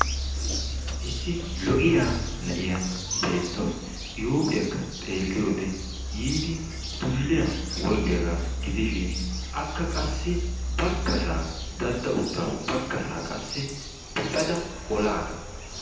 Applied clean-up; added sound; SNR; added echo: none; Bird vocalization, bird call, bird song; 3 dB; reverberation time 0.8 s.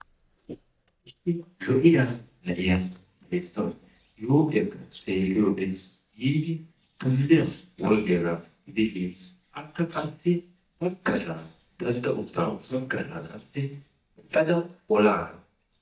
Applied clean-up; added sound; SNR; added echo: neural mask model DeepFilterNet 3.